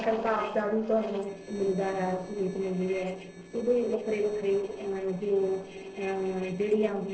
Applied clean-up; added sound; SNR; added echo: neural separator model SepFormer DNS4.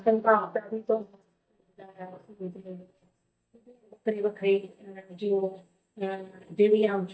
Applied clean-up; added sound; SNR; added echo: neural mask model DeepFilterNet 3.